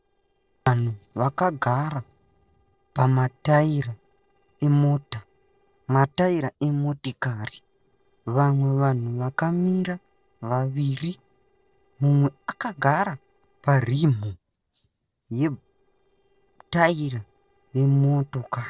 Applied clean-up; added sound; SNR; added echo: neural separator model SepFormer DNS4.